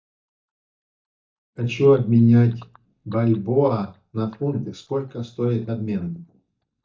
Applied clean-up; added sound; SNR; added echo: neural mask model DeepFilterNet 3.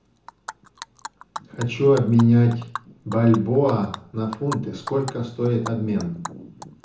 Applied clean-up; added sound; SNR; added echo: none; Animal; 15 dB; reverberation time 0.7 s.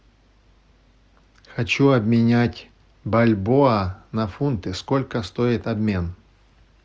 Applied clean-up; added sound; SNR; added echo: none; none; none; none.